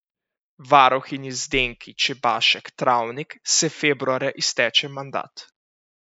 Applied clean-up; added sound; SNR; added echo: neural mask model Resemble Enhance denoiser.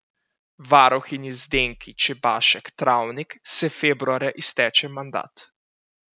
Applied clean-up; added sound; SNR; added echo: none; Bass drum; 19 dB; none.